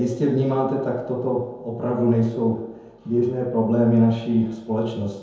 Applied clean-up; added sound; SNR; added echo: none; none; none; reverberation time 0.9 s.